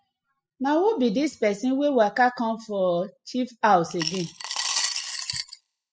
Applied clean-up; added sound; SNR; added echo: classical method spectral subtraction.